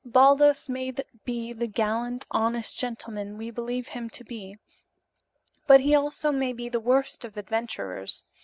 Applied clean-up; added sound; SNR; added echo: none; none; none; none.